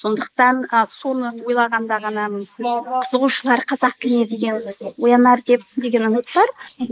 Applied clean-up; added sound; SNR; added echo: neural mask model Resemble Enhance denoiser.